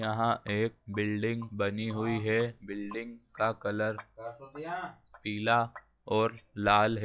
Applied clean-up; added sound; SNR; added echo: classical method log-MMSE.